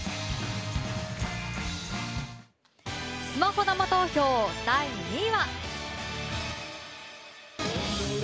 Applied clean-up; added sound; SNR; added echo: none; none; none; none.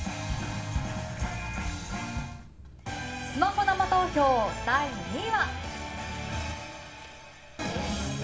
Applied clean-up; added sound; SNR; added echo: none; Mechanisms / Bicycle; 20 dB; reverberation time 1.6 s.